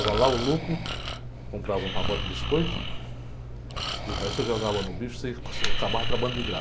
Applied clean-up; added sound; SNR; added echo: none; Breathing; 0 dB; reverberation time 0.2 s.